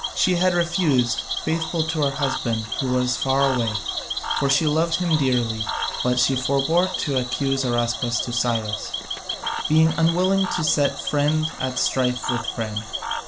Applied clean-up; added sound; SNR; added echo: none; Cricket / Frog; 6 dB; none.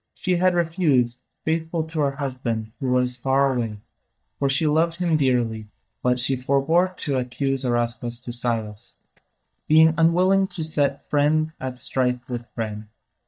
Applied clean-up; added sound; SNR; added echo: neural mask model DeepFilterNet 3.